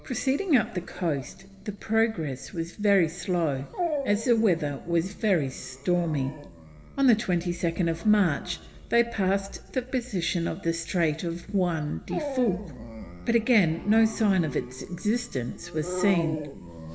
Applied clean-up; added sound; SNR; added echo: none; Dog; 12 dB; reverberation time 1.2 s.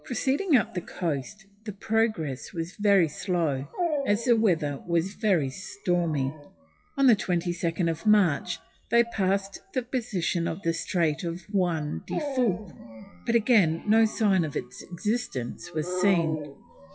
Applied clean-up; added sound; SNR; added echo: classical method WPE with log-MMSE.